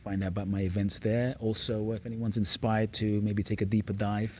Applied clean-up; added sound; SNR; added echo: none; none; none; none.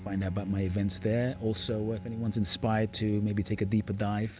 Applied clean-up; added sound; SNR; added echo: none; Bowed string instrument; 16 dB; none.